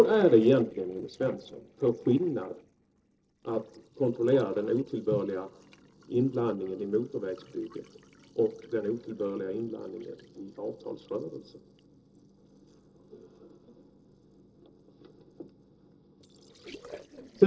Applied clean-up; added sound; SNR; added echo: neural separator model SepFormer DNS4.